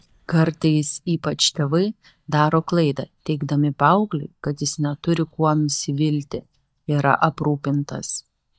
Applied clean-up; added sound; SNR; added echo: neural mask model DeepFilterNet 3.